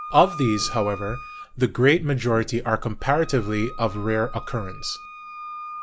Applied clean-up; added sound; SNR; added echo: none; Wind instrument, woodwind instrument; 15 dB; none.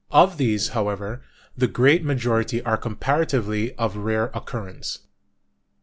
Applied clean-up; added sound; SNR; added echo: none; none; none; none.